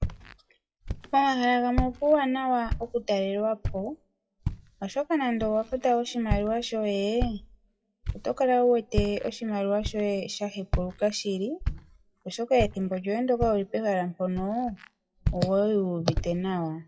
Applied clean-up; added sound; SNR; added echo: classical method WPE with log-MMSE.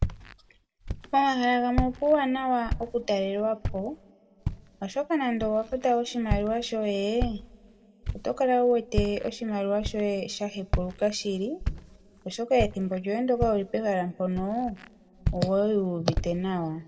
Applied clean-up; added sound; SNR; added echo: none; Walk, footsteps; 7 dB; reverberation time 1.4 s.